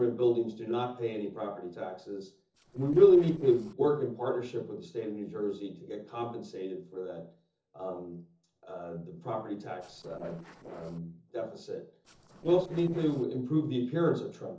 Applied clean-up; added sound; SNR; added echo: neural separator model SepFormer DNS4.